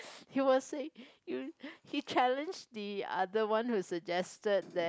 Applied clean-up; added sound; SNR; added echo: none; none; none; none.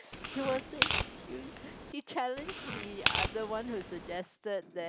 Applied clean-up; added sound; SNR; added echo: none; Tearing; -4 dB; none.